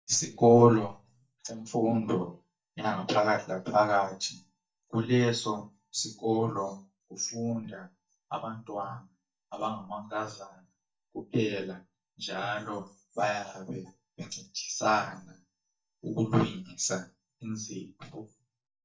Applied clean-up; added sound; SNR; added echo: neural mask model DeepFilterNet 3.